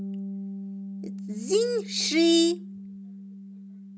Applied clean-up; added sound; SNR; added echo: none; Bass guitar; 9 dB; none.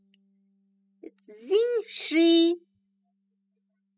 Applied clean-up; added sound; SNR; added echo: classical method spectral subtraction.